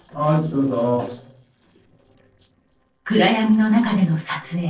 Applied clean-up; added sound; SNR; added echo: neural separator model SepFormer DNS4.